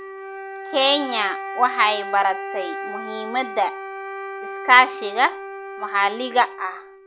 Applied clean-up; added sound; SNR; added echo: none; Wind instrument, woodwind instrument; 10 dB; none.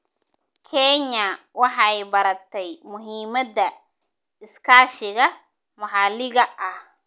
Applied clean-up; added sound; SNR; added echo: none; none; none; none.